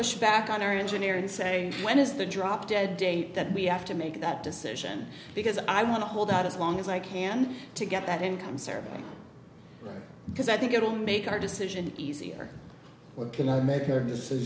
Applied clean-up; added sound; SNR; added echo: none; none; none; none.